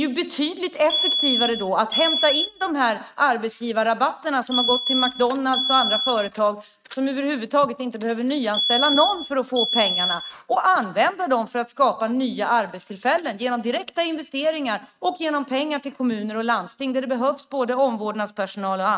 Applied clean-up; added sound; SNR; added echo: neural mask model RNNoise.